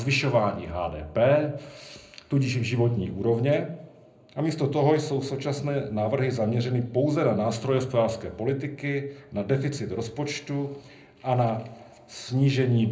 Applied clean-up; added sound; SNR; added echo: none; none; none; reverberation time 0.5 s.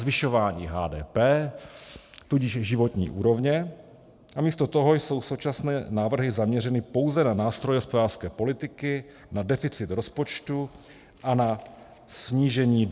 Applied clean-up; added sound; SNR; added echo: none; none; none; none.